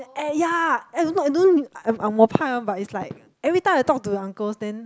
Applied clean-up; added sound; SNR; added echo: none; none; none; none.